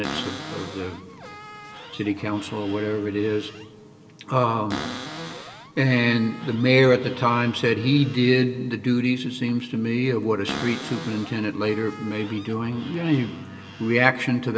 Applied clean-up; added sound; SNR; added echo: none; Cupboard open or close; 14 dB; reverberation time 1.6 s.